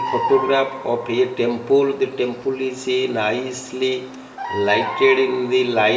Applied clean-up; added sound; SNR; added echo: none; Bird vocalization, bird call, bird song; 10 dB; reverberation time 0.8 s.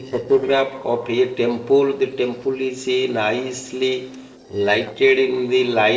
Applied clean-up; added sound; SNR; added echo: neural separator model SepFormer DNS4.